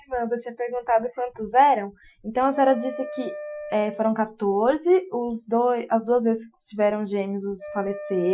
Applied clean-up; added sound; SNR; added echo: classical method Wiener filter.